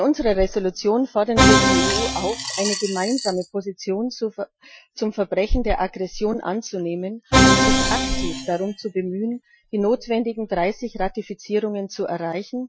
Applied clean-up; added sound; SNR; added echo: classical method Wiener filter.